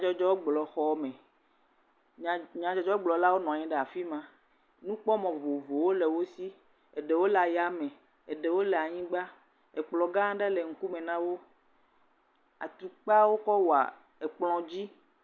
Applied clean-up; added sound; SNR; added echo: none; none; none; none.